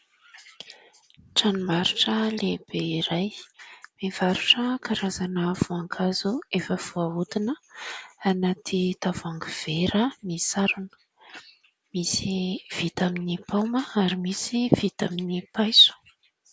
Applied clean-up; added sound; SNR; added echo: none; none; none; none.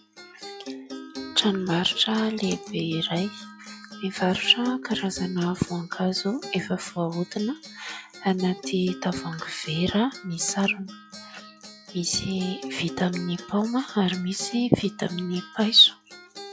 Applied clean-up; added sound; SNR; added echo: classical method log-MMSE.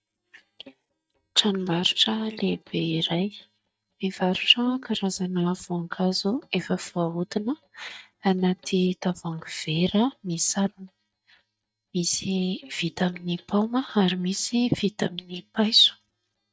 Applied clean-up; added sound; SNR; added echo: neural mask model DeepFilterNet 3.